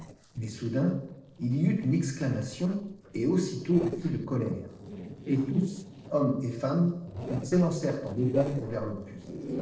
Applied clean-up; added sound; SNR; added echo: neural separator model SepFormer DNS4.